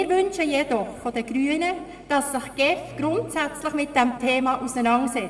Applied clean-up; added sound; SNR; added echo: none; none; none; reverberation time 1.5 s.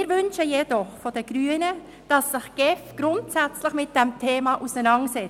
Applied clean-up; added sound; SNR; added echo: none; none; none; none.